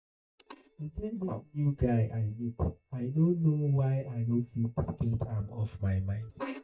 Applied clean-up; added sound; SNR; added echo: neural mask model DeepFilterNet 3.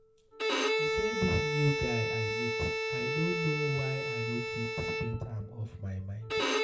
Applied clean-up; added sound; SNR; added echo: none; Bowed string instrument; -2 dB; reverberation time 0.3 s.